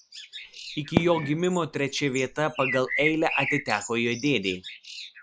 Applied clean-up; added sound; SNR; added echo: none; Fireworks + Bird; 6 dB; none.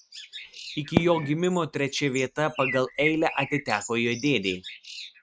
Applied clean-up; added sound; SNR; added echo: neural mask model RNNoise.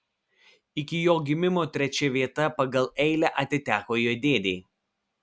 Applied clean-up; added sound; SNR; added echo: none; none; none; none.